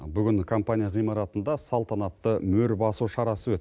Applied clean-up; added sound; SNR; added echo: none; none; none; none.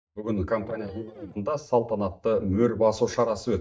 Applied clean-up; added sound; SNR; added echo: neural mask model DeepFilterNet 3.